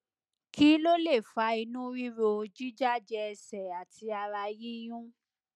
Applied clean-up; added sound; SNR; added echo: none; none; none; none.